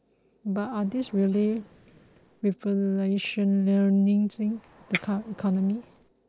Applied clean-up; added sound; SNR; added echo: neural mask model Resemble Enhance denoiser.